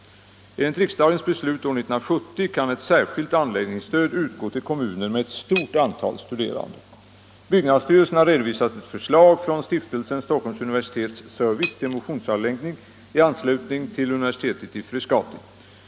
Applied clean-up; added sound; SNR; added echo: none; Shatter; 16 dB; none.